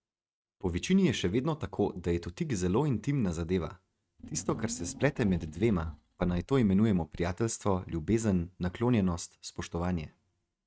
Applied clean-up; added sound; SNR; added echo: neural mask model RNNoise.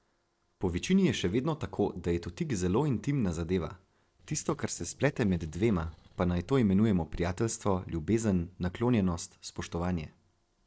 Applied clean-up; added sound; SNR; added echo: neural separator model SepFormer DNS4.